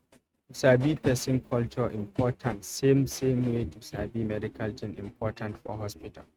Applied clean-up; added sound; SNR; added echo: neural mask model RNNoise.